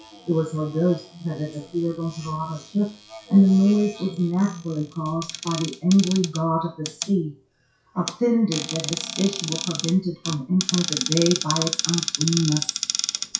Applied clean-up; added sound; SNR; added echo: classical method WPE with log-MMSE.